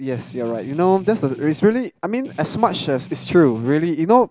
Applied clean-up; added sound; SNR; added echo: none; Strum; 19 dB; none.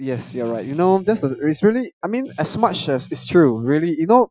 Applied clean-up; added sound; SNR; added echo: classical method Wiener filter.